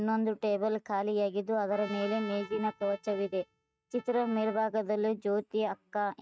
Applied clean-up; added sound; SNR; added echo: neural mask model RNNoise.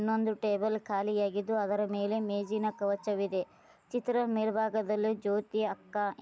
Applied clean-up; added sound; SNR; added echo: none; none; none; none.